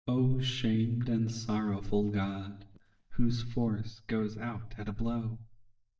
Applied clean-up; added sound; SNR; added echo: neural mask model DeepFilterNet 3.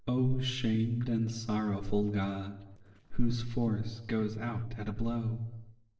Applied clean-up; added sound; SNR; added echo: neural separator model SepFormer DNS4.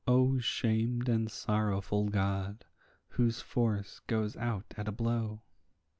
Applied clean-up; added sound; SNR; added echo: none; none; none; none.